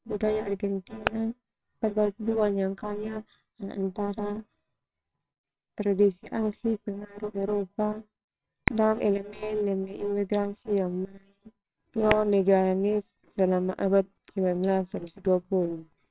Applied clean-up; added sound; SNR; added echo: neural separator model SepFormer WHAMR!.